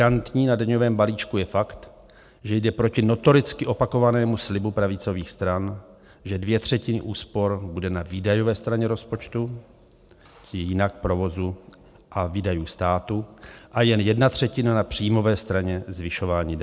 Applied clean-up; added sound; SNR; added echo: none; none; none; none.